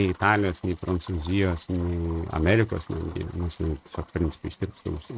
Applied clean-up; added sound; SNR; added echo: neural mask model RNNoise.